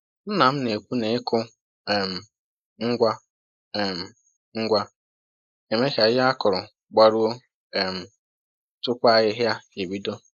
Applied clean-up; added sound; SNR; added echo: neural mask model Resemble Enhance denoiser.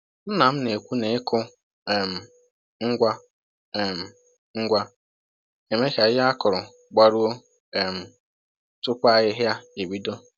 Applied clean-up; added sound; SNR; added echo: none; none; none; none.